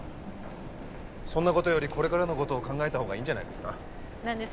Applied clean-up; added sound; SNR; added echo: none; none; none; none.